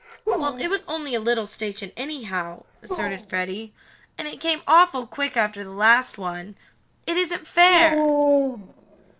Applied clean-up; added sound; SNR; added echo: neural separator model SepFormer DNS4.